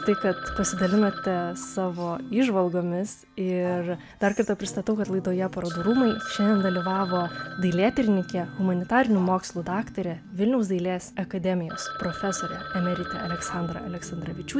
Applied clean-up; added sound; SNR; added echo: none; Telephone; 13 dB; none.